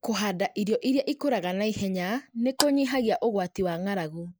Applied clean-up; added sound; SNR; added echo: neural mask model Resemble Enhance denoiser.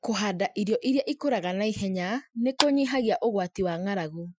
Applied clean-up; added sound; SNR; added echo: classical method Wiener filter.